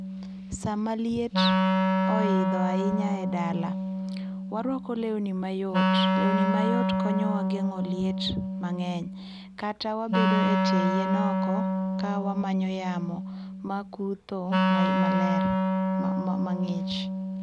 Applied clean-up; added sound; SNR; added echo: none; Wind instrument, woodwind instrument; -5 dB; none.